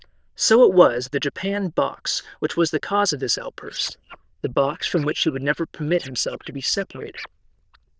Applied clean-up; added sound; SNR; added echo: neural diffusion model UNIVERSE++.